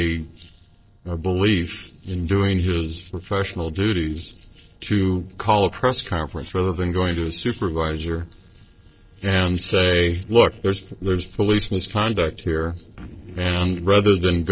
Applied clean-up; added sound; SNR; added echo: neural separator model SepFormer DNS4.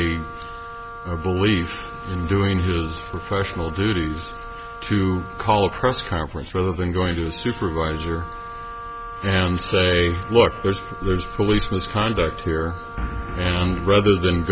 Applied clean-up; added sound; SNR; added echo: none; Wind instrument, woodwind instrument; 13 dB; none.